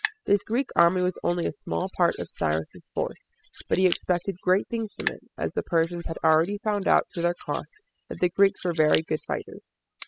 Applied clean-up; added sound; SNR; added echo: classical method spectral subtraction.